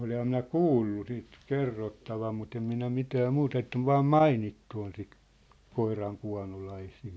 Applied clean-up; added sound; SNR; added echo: none; none; none; none.